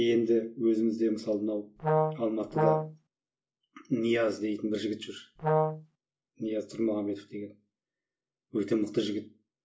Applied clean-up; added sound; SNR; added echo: none; Brass instrument; -3 dB; reverberation time 0.2 s.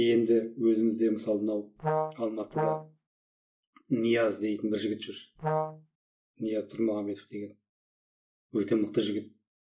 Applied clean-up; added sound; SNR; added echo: neural mask model DeepFilterNet 3.